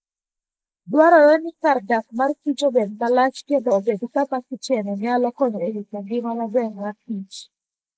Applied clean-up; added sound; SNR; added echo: neural mask model Resemble Enhance denoiser.